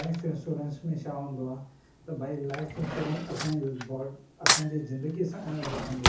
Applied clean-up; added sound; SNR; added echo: none; Cutlery, silverware / Drawer open or close; 0 dB; reverberation time 0.6 s.